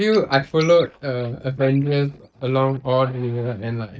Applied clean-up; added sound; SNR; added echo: neural mask model DeepFilterNet 3.